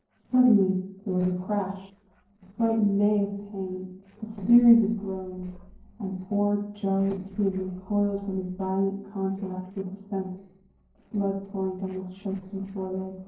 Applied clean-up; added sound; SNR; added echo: neural separator model SepFormer DNS4.